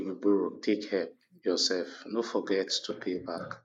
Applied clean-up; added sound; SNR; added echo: neural mask model Resemble Enhance denoiser.